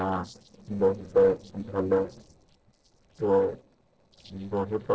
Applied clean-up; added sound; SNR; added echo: neural separator model SepFormer DNS4.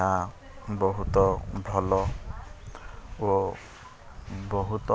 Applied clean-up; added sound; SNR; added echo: none; none; none; none.